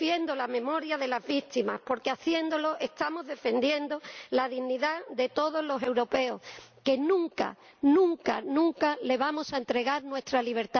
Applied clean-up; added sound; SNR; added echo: none; none; none; none.